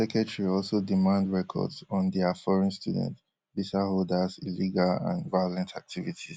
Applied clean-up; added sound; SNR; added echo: none; none; none; none.